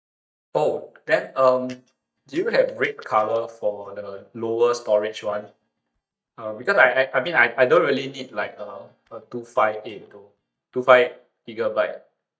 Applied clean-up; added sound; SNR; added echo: neural mask model DeepFilterNet 3.